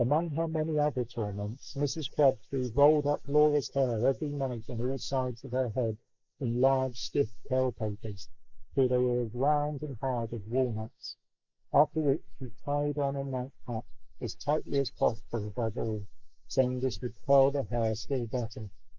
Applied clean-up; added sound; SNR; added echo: neural mask model Resemble Enhance denoiser.